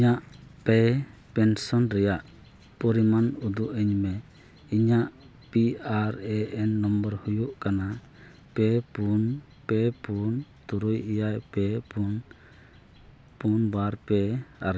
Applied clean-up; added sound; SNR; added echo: none; none; none; none.